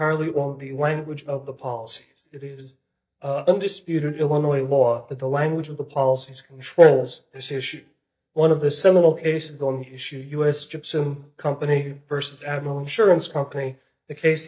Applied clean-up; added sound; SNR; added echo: neural mask model DeepFilterNet 3.